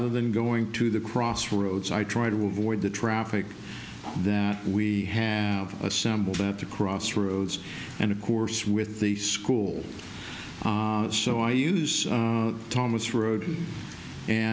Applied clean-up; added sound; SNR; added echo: none; none; none; none.